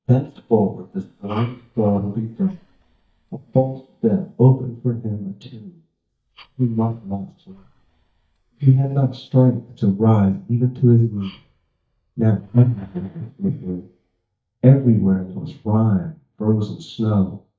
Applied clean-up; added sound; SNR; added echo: neural mask model DeepFilterNet 3.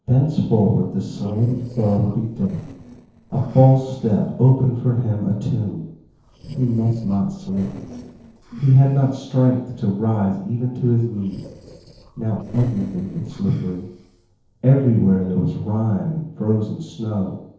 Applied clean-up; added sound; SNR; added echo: neural separator model SepFormer DNS4.